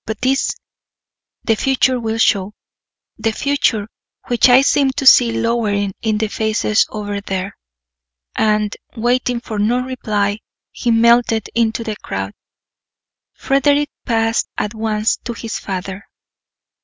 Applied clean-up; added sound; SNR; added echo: none; none; none; none.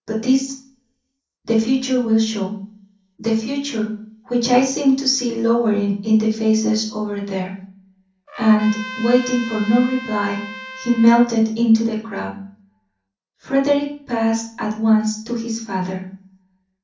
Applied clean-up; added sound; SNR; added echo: none; Trumpet; 13 dB; reverberation time 0.6 s.